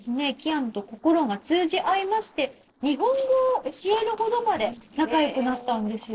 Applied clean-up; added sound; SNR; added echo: neural separator model SepFormer DNS4.